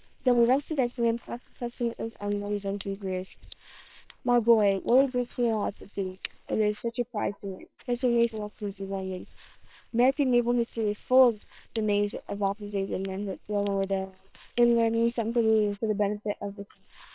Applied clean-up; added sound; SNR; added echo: neural separator model SepFormer WHAM!.